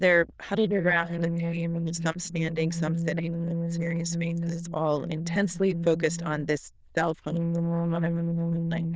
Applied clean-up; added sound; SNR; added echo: neural diffusion model UNIVERSE++.